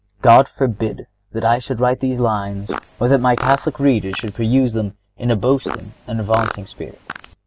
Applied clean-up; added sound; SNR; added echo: none; Fart; 11 dB; none.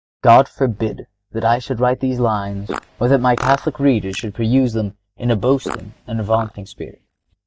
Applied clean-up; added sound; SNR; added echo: neural mask model DeepFilterNet 3.